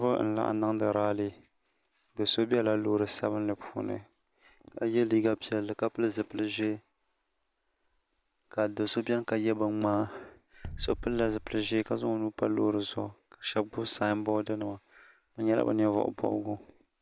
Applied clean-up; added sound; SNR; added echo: none; Bass drum; 12 dB; none.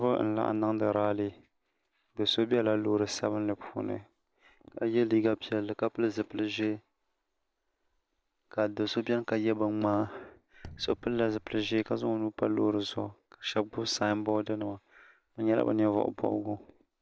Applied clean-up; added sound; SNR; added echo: neural separator model SepFormer DNS4.